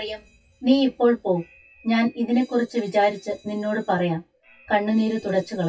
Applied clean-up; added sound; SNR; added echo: classical method WPE with log-MMSE.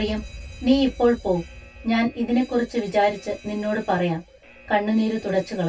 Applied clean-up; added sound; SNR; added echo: none; Alarm; 18 dB; reverberation time 0.1 s.